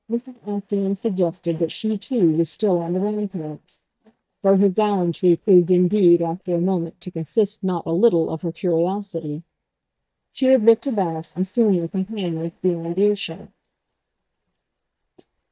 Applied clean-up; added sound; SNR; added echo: neural mask model DeepFilterNet 3.